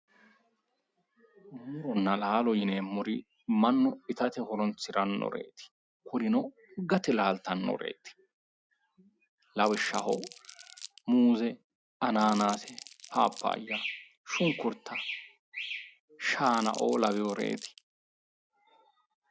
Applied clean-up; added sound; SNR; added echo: none; Crumpling, crinkling; 16 dB; none.